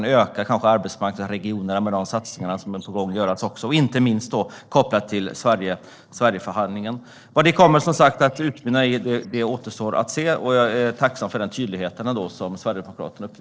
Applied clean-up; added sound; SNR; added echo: neural separator model SepFormer DNS4.